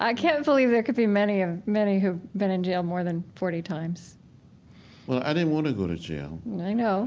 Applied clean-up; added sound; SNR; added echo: none; none; none; none.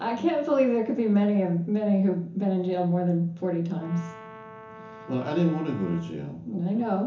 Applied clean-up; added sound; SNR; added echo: none; Brass instrument; 19 dB; reverberation time 0.7 s.